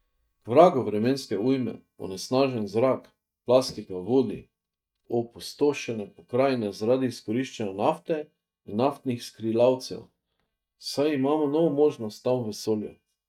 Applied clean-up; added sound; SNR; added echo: neural mask model DeepFilterNet 3.